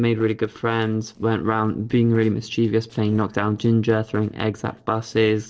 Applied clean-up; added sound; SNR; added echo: neural separator model SepFormer DNS4.